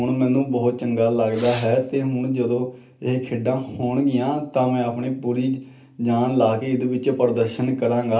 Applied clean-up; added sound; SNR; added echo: none; Fireworks; 13 dB; reverberation time 0.3 s.